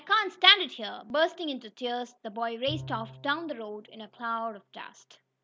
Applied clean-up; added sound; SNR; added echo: none; Bowed string instrument; 19 dB; none.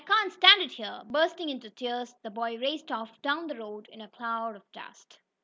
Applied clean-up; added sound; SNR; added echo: none; none; none; none.